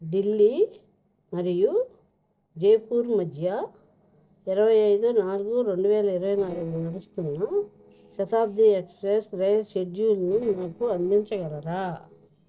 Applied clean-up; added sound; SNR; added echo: neural separator model SepFormer DNS4.